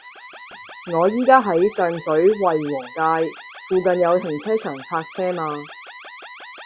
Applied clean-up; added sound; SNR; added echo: classical method log-MMSE.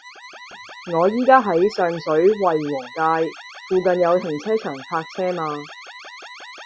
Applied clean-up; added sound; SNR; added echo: classical method Wiener filter.